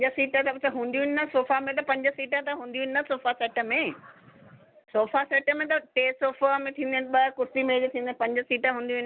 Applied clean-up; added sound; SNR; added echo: none; none; none; none.